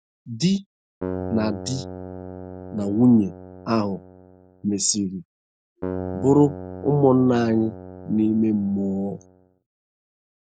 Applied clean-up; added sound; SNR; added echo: none; Keyboard (musical); 11 dB; none.